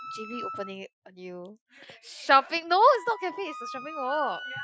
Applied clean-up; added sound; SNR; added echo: classical method Wiener filter.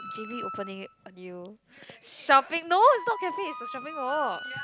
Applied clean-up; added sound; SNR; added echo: none; Wind instrument, woodwind instrument; 12 dB; none.